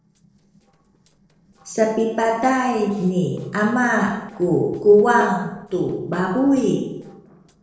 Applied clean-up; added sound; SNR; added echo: neural separator model SepFormer DNS4.